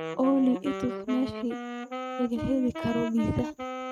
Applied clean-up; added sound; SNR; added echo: neural mask model RNNoise.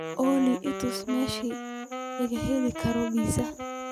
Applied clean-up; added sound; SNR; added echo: none; Wind instrument, woodwind instrument; 6 dB; none.